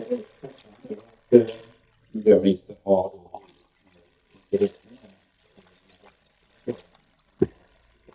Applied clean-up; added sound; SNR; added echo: neural mask model DeepFilterNet 3.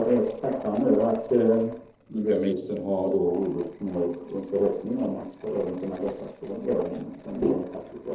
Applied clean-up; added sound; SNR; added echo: neural separator model SepFormer DNS4.